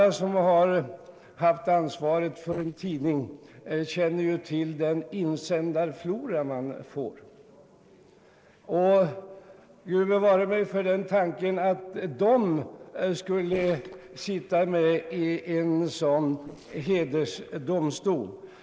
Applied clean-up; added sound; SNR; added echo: neural separator model SepFormer DNS4.